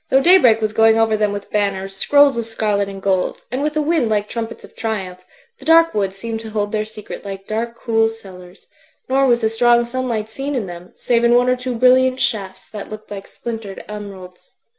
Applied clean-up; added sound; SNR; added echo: none; none; none; none.